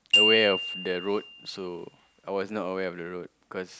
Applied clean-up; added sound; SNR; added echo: none; Glockenspiel; 0 dB; none.